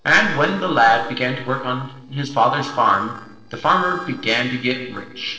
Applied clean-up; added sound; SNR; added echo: neural separator model SepFormer DNS4.